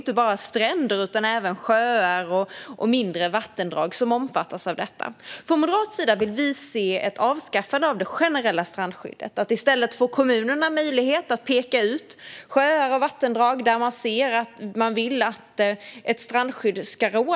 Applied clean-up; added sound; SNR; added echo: none; none; none; none.